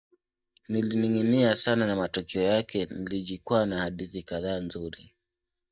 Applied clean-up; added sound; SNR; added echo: neural mask model DeepFilterNet 3.